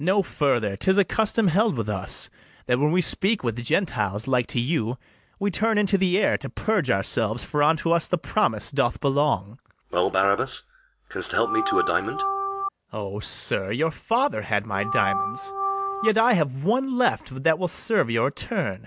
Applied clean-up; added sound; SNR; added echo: none; Organ; 3 dB; none.